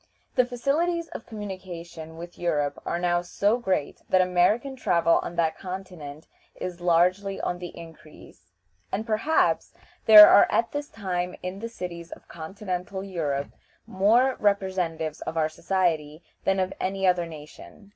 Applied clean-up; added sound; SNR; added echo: none; none; none; none.